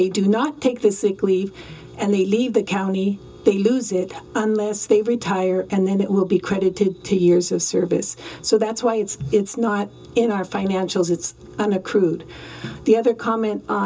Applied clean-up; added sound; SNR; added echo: none; none; none; reverberation time 0.2 s.